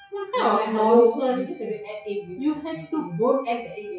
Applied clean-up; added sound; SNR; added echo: classical method WPE with log-MMSE.